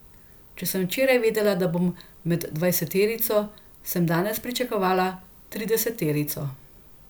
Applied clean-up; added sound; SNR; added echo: none; none; none; none.